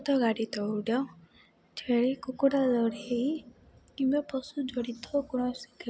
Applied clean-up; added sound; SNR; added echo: none; none; none; none.